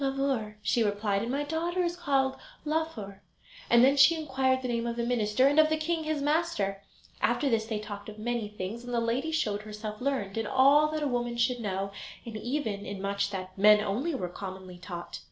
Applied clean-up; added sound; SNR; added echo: none; none; none; none.